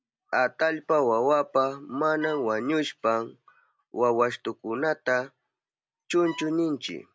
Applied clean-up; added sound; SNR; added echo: none; Bowed string instrument; 19 dB; none.